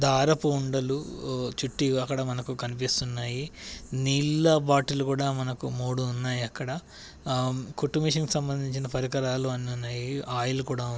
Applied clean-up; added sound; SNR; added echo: none; none; none; none.